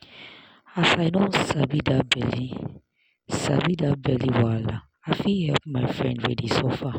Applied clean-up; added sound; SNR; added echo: none; none; none; none.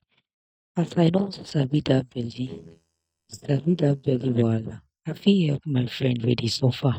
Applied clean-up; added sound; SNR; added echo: neural mask model DeepFilterNet 3.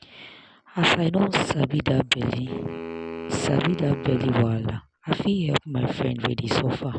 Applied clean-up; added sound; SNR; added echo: none; Wind instrument, woodwind instrument; 12 dB; none.